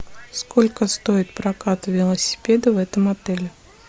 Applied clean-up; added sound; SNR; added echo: none; none; none; none.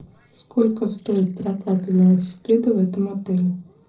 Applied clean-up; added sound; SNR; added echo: neural separator model SepFormer DNS4.